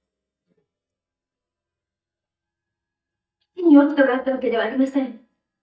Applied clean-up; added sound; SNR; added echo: neural mask model DeepFilterNet 3.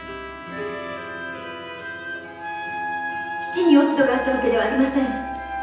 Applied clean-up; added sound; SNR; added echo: none; Trumpet; 17 dB; reverberation time 0.9 s.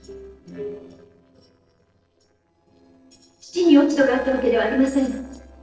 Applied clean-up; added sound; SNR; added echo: neural separator model SepFormer DNS4.